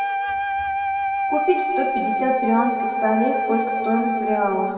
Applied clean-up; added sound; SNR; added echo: none; Wind instrument, woodwind instrument; 0 dB; reverberation time 2.2 s.